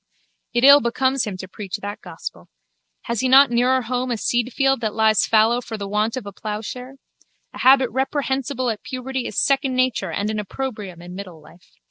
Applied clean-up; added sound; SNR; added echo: none; none; none; none.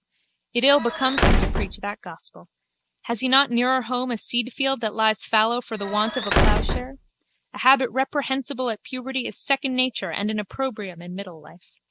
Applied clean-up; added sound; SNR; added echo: none; Squeak / Slam / Wood; -2 dB; none.